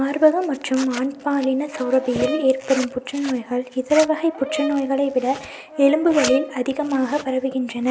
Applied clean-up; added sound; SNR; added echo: none; Zipper (clothing) + Brass instrument; 13 dB; none.